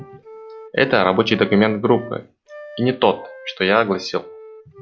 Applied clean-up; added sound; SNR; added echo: none; Wind instrument, woodwind instrument; 18 dB; none.